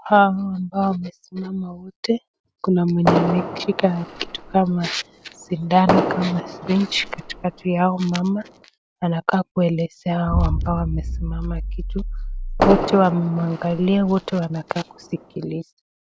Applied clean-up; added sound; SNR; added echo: none; Explosion + Fireworks; 4 dB; none.